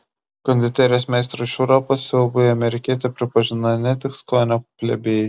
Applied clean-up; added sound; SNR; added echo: none; none; none; none.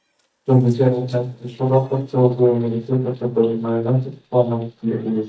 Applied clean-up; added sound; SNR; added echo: neural mask model DeepFilterNet 3.